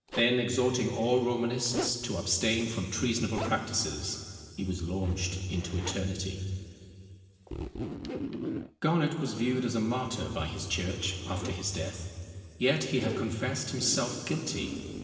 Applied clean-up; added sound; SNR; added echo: none; Zipper (clothing); 11 dB; reverberation time 2.6 s.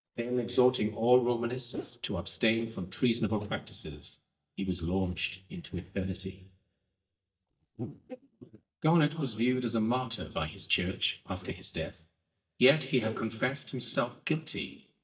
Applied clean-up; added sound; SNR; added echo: neural mask model DeepFilterNet 3.